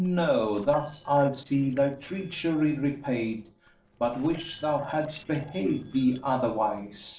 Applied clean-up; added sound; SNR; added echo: neural separator model SepFormer DNS4.